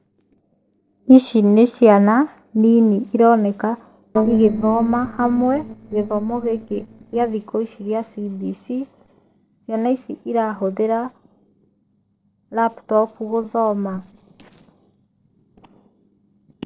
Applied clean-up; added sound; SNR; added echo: neural separator model SepFormer DNS4.